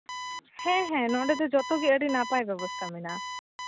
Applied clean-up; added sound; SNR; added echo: none; Alarm; 10 dB; none.